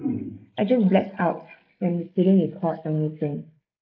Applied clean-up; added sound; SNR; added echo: neural mask model Resemble Enhance denoiser.